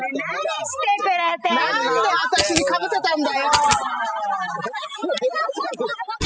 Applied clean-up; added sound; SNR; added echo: classical method spectral subtraction.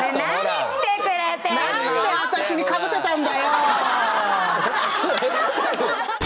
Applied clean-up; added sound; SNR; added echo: none; none; none; none.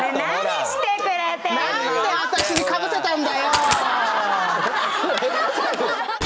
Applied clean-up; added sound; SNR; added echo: none; Coin (dropping); 5 dB; none.